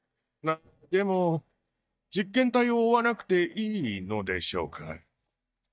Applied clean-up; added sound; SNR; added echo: neural mask model DeepFilterNet 3.